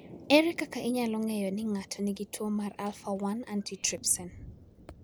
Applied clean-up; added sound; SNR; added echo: none; Thunder; 20 dB; none.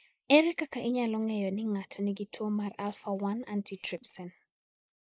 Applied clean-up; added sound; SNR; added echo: neural mask model Resemble Enhance denoiser.